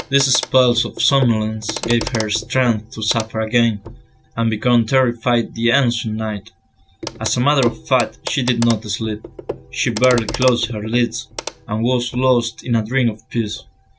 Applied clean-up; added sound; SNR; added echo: none; Clock; 13 dB; none.